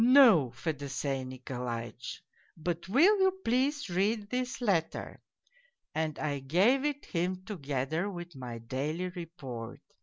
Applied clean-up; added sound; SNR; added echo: none; none; none; none.